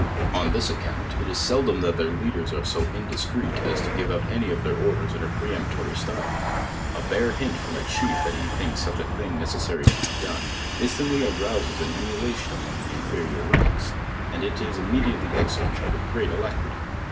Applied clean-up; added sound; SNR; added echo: none; Bus; -2 dB; none.